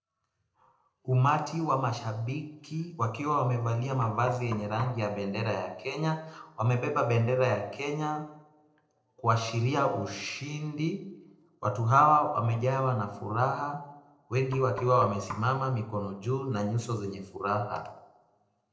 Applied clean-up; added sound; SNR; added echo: neural separator model SepFormer DNS4.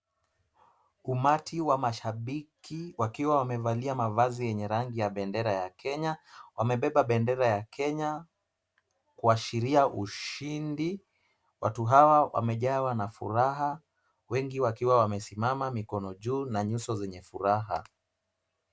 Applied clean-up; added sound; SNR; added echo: none; none; none; none.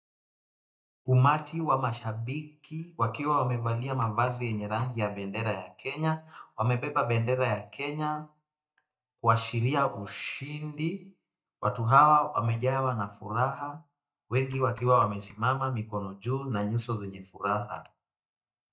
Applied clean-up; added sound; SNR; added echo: neural mask model DeepFilterNet 3.